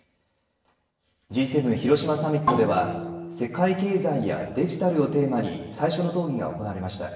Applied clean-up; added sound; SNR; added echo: none; Percussion; 8 dB; reverberation time 1.2 s.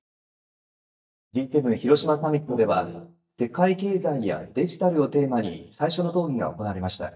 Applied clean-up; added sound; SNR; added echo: neural mask model DeepFilterNet 3.